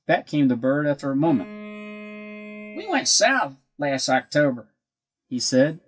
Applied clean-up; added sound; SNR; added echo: classical method WPE with log-MMSE.